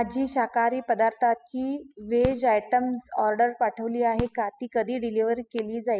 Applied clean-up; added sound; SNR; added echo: classical method spectral subtraction.